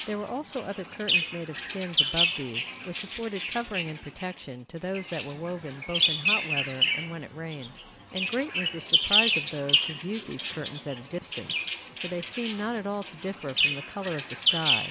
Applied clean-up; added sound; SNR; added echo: none; Bird vocalization, bird call, bird song; -4 dB; none.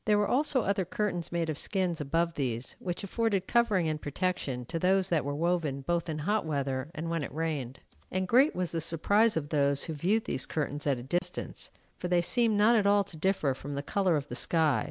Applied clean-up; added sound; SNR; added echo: none; none; none; none.